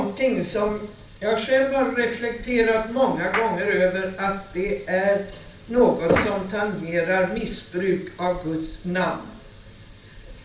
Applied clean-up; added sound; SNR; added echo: none; Clapping; 11 dB; reverberation time 0.3 s.